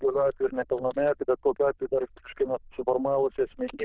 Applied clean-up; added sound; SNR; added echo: neural diffusion model UNIVERSE++.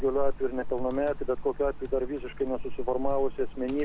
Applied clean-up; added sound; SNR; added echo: none; Computer keyboard; 1 dB; none.